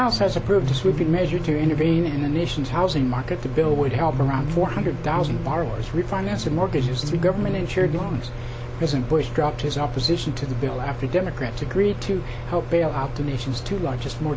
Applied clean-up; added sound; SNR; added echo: none; Electric guitar; 6 dB; none.